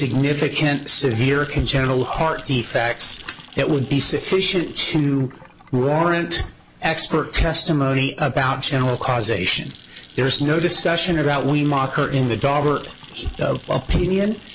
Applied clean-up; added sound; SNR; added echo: none; Sink (filling or washing) / Water tap, faucet / Splash, splatter; 18 dB; none.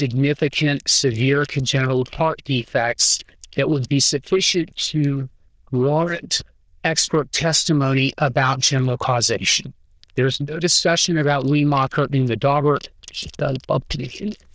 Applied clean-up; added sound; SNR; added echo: neural diffusion model UNIVERSE++.